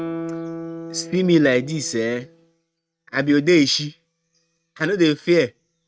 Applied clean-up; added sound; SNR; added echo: neural mask model RNNoise.